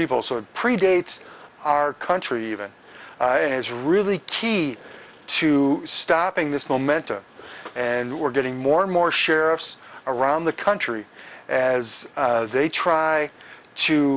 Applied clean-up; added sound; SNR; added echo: none; none; none; none.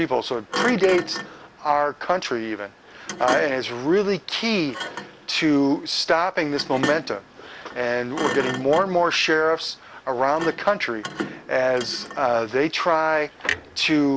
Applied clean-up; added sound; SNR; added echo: none; Thump, thud; 11 dB; none.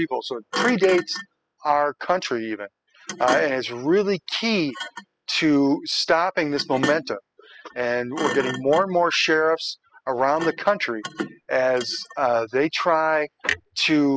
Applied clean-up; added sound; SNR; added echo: classical method spectral subtraction.